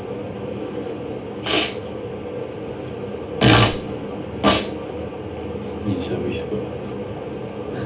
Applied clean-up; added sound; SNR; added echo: none; Thump, thud; 18 dB; reverberation time 0.3 s.